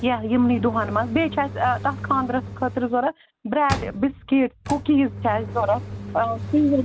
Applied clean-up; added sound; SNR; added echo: none; Engine; 11 dB; none.